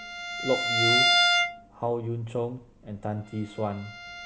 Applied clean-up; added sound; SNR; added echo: none; Bowed string instrument; -4 dB; none.